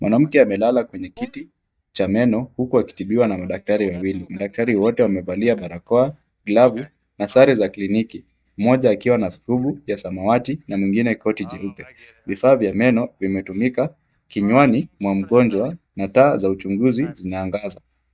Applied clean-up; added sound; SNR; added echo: neural mask model DeepFilterNet 3.